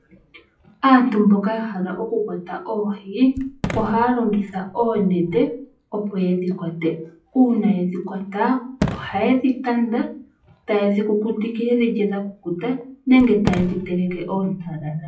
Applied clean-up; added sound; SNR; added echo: classical method WPE with log-MMSE.